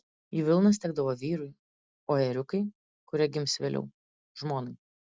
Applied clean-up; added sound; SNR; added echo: none; none; none; none.